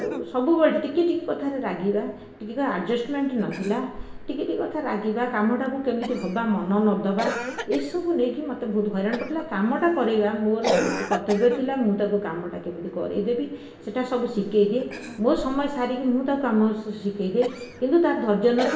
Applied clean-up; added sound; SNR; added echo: none; Cough; 12 dB; reverberation time 0.8 s.